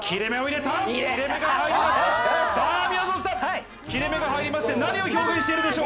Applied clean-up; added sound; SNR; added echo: none; none; none; none.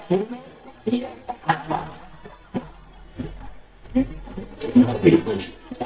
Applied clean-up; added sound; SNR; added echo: neural mask model DeepFilterNet 3.